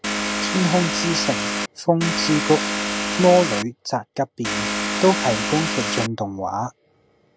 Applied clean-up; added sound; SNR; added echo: none; Vehicle; 1 dB; none.